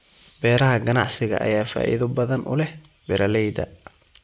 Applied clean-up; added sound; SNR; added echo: none; none; none; none.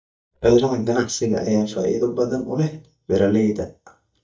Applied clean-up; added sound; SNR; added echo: neural mask model DeepFilterNet 3.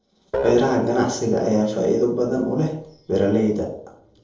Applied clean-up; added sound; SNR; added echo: neural separator model SepFormer DNS4.